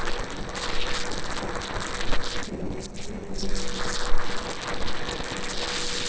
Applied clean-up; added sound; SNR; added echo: neural separator model SepFormer DNS4.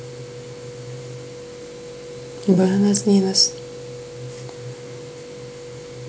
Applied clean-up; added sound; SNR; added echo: none; none; none; none.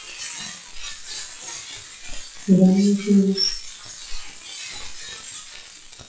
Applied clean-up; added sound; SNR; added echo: classical method WPE with log-MMSE.